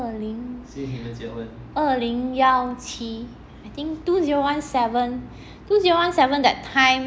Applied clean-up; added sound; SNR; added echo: none; none; none; none.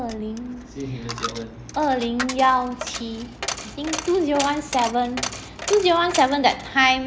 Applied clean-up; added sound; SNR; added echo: none; Coin (dropping); 11 dB; none.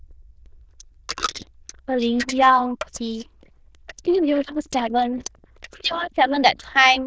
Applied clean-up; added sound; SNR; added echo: neural diffusion model UNIVERSE++.